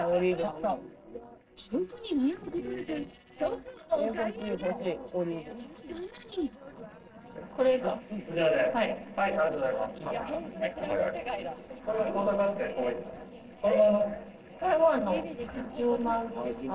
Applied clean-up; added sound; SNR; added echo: neural separator model SepFormer DNS4.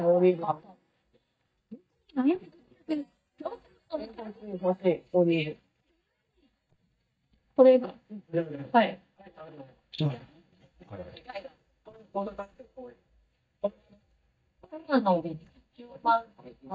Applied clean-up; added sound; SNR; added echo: neural mask model DeepFilterNet 3.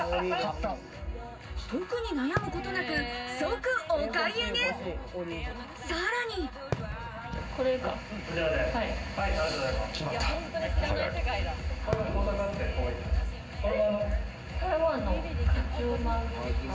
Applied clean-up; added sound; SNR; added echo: none; Fireworks; 13 dB; reverberation time 0.4 s.